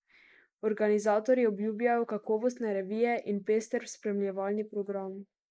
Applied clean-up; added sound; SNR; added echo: neural mask model Resemble Enhance denoiser.